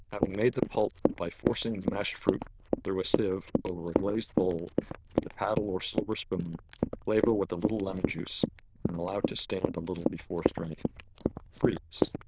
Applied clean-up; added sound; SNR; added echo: neural diffusion model UNIVERSE++.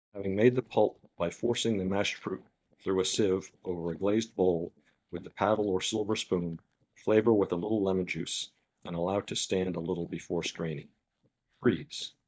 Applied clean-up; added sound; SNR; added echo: neural mask model DeepFilterNet 3.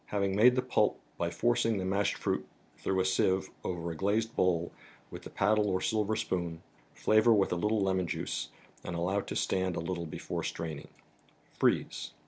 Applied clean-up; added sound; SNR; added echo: none; none; none; none.